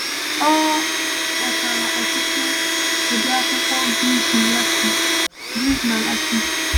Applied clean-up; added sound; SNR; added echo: none; Domestic sounds, home sounds; -4 dB; none.